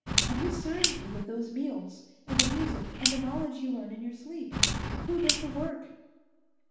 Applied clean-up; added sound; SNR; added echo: none; Clock; -2 dB; reverberation time 0.9 s.